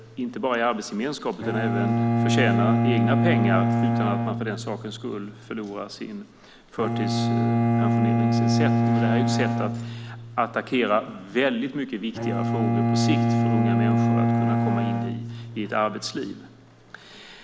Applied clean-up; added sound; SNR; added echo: none; Bowed string instrument; -5 dB; none.